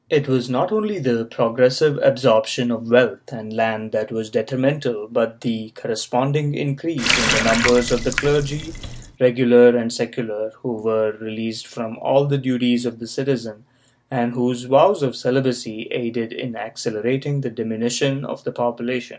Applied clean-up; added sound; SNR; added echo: none; Water tap, faucet; 2 dB; none.